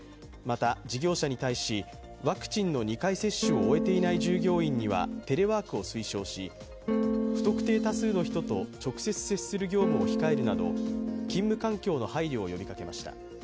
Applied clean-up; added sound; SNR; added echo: none; Electric guitar / Strum; -1 dB; none.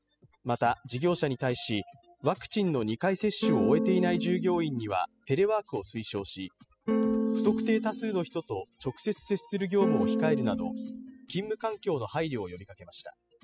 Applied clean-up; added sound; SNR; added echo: classical method spectral subtraction.